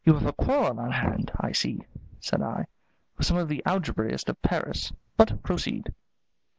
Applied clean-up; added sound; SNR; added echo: neural mask model Resemble Enhance denoiser.